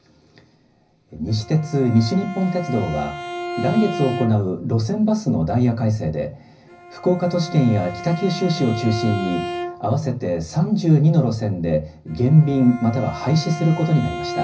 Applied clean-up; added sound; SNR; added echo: none; Bowed string instrument; 12 dB; reverberation time 0.4 s.